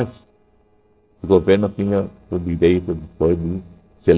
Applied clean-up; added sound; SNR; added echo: neural separator model SepFormer DNS4.